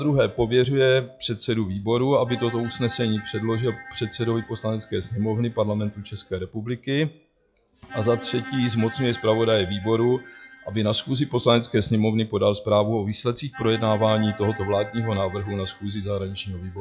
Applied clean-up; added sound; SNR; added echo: classical method log-MMSE.